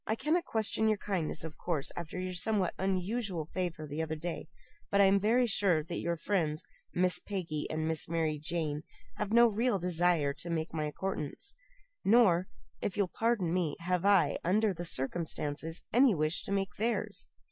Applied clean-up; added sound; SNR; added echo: none; none; none; none.